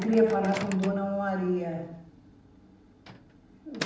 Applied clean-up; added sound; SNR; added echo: none; Microwave oven; 14 dB; reverberation time 0.8 s.